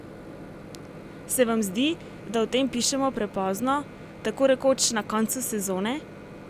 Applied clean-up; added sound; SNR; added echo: none; Microwave oven; 15 dB; none.